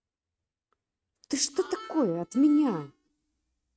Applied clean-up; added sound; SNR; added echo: neural mask model RNNoise.